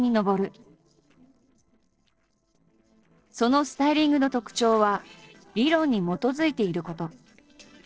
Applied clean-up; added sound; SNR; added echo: neural separator model SepFormer DNS4.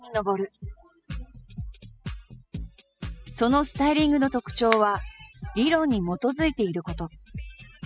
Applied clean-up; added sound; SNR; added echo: classical method spectral subtraction.